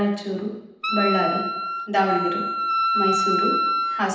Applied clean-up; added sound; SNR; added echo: none; Wind instrument, woodwind instrument; -1 dB; reverberation time 0.9 s.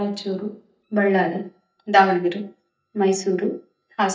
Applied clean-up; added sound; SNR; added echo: neural mask model DeepFilterNet 3.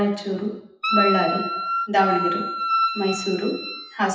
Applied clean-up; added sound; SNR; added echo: classical method WPE with log-MMSE.